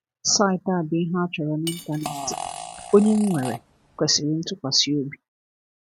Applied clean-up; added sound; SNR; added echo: none; Cutlery, silverware / Dishes, pots, and pans + Fart; 11 dB; none.